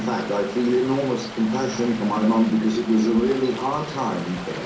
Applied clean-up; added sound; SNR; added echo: none; Stream; 13 dB; reverberation time 0.6 s.